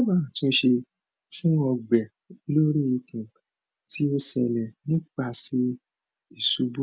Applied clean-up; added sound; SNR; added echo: none; none; none; none.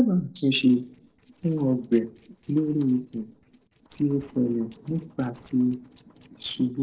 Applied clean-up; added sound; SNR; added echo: neural separator model SepFormer DNS4.